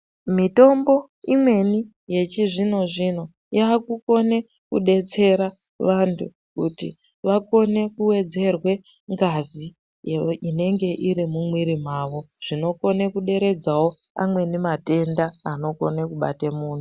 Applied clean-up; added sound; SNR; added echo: none; none; none; none.